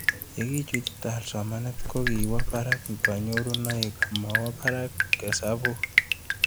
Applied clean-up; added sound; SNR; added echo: none; Drip; -2 dB; none.